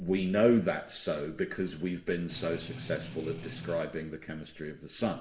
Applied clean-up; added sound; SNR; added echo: none; Strum; 10 dB; reverberation time 0.6 s.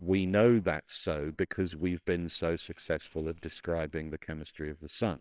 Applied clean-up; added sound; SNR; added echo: neural separator model SepFormer WHAMR!.